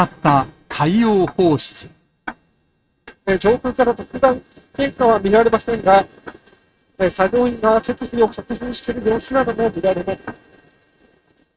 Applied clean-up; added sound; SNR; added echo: neural mask model RNNoise.